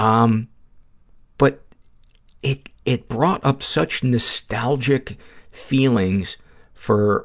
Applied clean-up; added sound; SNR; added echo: none; none; none; none.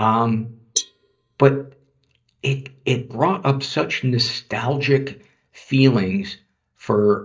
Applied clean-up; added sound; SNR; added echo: neural mask model DeepFilterNet 3.